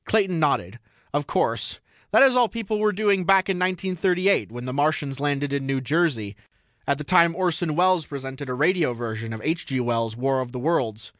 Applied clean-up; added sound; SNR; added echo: none; none; none; none.